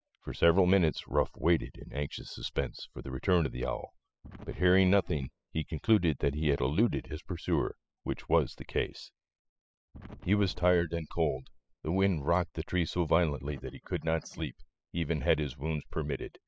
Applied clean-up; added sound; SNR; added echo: classical method spectral subtraction.